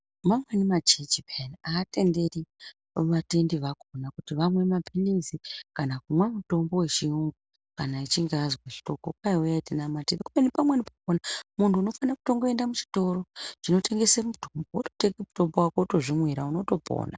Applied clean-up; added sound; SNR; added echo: none; none; none; none.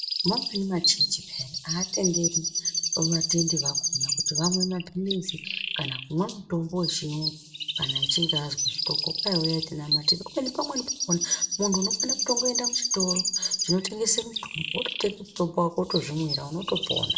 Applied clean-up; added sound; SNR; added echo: none; Chirp, tweet; 0 dB; reverberation time 0.4 s.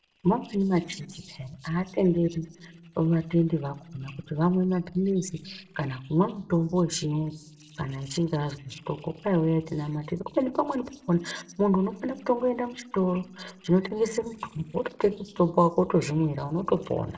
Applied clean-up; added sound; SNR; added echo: neural separator model SepFormer DNS4.